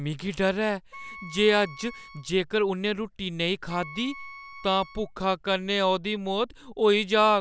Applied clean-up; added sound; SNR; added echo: none; Wind instrument, woodwind instrument; 19 dB; none.